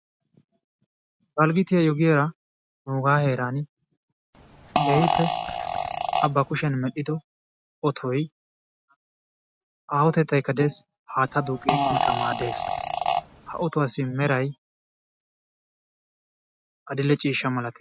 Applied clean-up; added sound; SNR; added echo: none; Fart; 0 dB; none.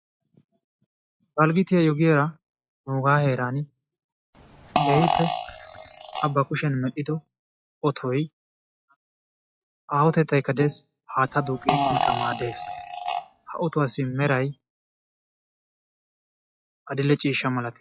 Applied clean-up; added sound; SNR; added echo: classical method log-MMSE.